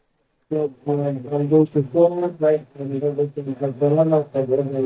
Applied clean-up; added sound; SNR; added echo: neural mask model DeepFilterNet 3.